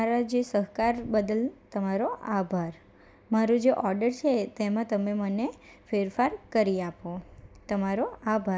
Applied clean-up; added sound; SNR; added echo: none; none; none; none.